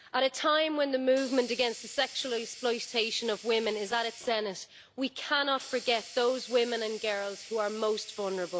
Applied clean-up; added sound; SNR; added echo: none; Hiss; 18 dB; none.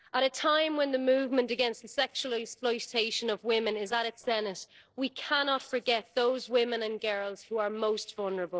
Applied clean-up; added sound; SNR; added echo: neural separator model SepFormer DNS4.